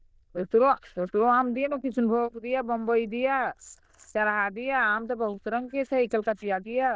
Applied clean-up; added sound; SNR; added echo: neural diffusion model UNIVERSE++.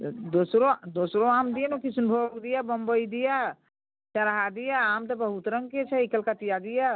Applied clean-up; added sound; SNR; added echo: none; none; none; none.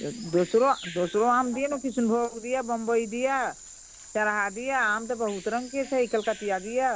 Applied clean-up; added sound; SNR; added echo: none; Bird vocalization, bird call, bird song; 18 dB; none.